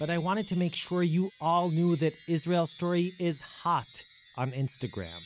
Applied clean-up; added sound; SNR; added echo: none; Wind chime; 10 dB; none.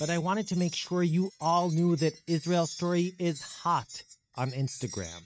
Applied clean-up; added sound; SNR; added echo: neural mask model RNNoise.